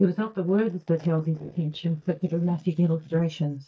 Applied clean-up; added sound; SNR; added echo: neural mask model DeepFilterNet 3.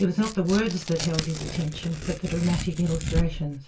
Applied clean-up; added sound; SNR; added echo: none; Tearing; 6 dB; reverberation time 0.2 s.